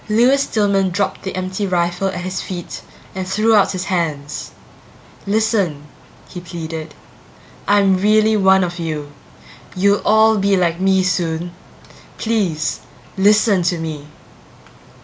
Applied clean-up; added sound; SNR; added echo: none; none; none; none.